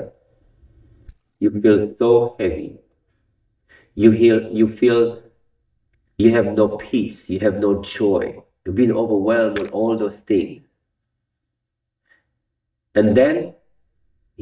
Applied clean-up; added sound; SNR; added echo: neural mask model DeepFilterNet 3.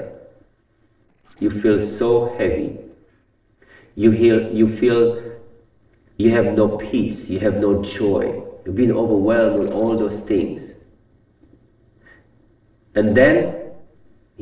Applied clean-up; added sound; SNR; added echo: neural separator model SepFormer DNS4.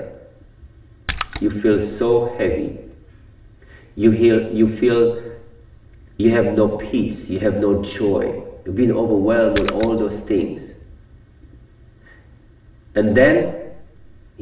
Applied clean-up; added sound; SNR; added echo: none; Splash, splatter; 9 dB; reverberation time 0.9 s.